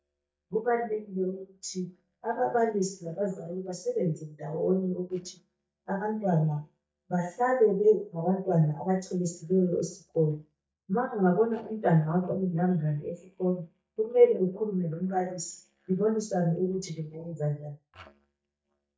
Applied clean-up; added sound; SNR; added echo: neural mask model DeepFilterNet 3.